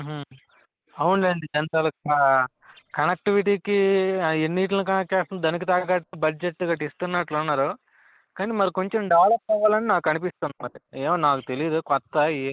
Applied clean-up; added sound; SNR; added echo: neural mask model Resemble Enhance denoiser.